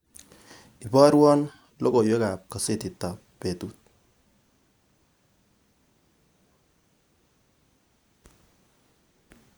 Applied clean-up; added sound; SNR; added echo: none; none; none; none.